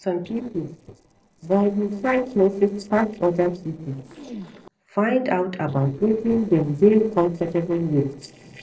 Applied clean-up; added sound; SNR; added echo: neural separator model SepFormer DNS4.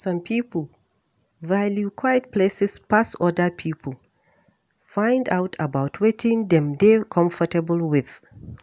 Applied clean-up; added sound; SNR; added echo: none; none; none; none.